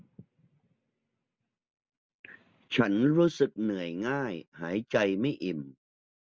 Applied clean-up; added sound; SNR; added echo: none; none; none; none.